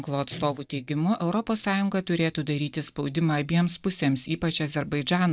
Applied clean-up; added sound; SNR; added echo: neural mask model DeepFilterNet 3.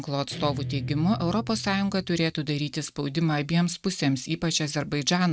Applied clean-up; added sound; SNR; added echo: neural mask model RNNoise.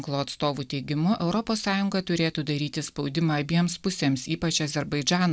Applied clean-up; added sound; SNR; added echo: none; none; none; none.